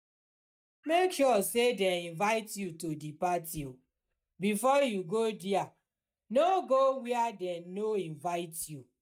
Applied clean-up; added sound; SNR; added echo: neural mask model DeepFilterNet 3.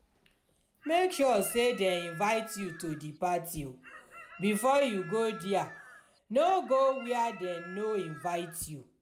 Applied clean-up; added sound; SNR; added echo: none; Chicken, rooster; 17 dB; none.